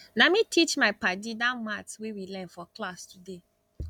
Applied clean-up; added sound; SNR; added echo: none; none; none; none.